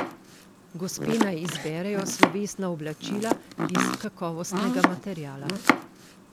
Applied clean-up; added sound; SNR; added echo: none; Domestic sounds, home sounds; -3 dB; none.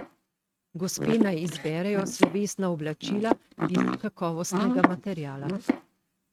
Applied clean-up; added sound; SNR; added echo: neural mask model RNNoise.